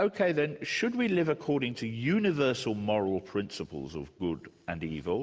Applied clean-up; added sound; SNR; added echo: none; none; none; none.